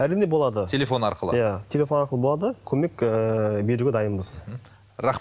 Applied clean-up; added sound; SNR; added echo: none; none; none; none.